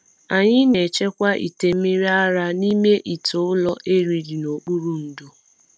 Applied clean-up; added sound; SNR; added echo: none; none; none; none.